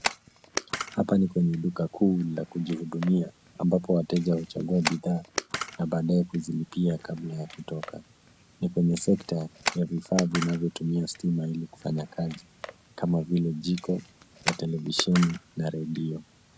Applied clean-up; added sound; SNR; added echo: none; Camera; 11 dB; none.